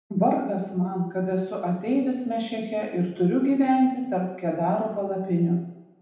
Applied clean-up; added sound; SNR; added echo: none; none; none; reverberation time 0.8 s.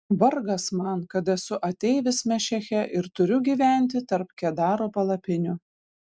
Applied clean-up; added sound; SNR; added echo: none; none; none; none.